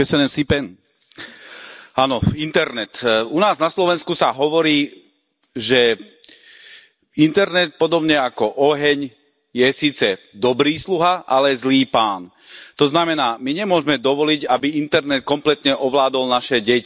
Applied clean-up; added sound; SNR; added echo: none; none; none; none.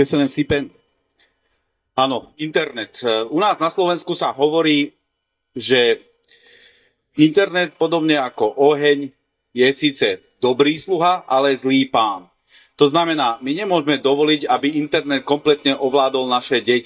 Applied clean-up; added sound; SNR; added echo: neural mask model DeepFilterNet 3.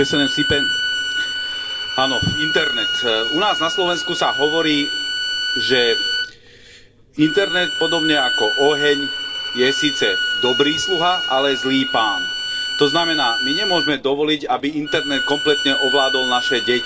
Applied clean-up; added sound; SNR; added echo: none; Bowed string instrument; 1 dB; reverberation time 2.1 s.